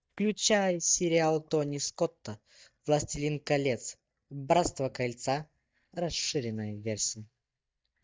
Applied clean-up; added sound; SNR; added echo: neural mask model DeepFilterNet 3.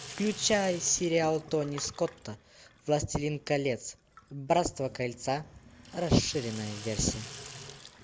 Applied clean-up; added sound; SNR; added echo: none; Sink (filling or washing); 16 dB; none.